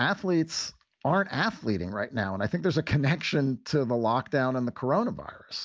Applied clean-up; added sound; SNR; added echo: none; none; none; none.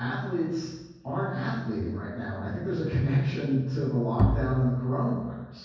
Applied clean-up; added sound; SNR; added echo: none; Bowed string instrument; 0 dB; reverberation time 1.3 s.